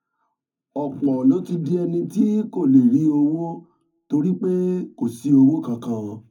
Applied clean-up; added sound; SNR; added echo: none; none; none; reverberation time 0.3 s.